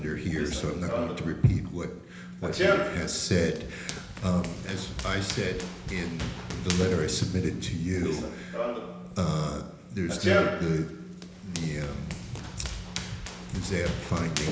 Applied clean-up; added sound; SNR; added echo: none; Run; 4 dB; reverberation time 1.0 s.